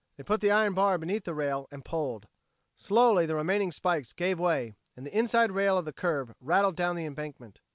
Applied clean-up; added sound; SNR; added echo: none; none; none; none.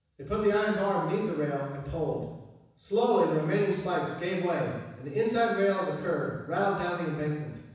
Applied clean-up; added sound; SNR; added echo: none; none; none; reverberation time 1.1 s.